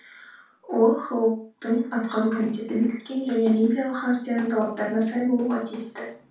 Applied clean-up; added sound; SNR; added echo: none; none; none; reverberation time 0.3 s.